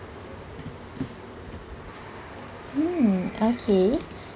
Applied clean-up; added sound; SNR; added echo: none; none; none; none.